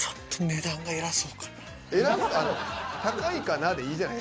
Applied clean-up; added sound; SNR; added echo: none; none; none; none.